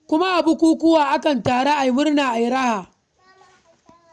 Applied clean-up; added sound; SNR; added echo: none; none; none; none.